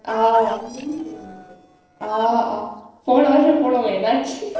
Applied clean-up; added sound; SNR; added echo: neural separator model SepFormer DNS4.